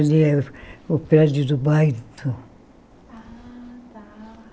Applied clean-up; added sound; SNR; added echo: none; none; none; none.